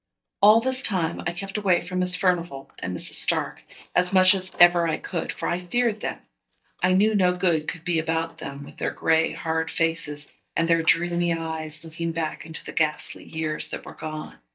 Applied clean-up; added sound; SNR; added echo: neural mask model DeepFilterNet 3.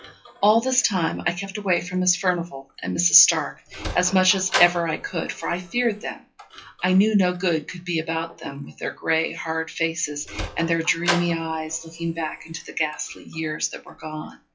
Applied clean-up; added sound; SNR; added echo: classical method WPE with log-MMSE.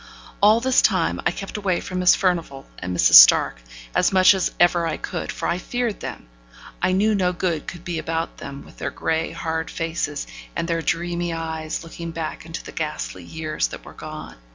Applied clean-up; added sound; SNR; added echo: none; none; none; none.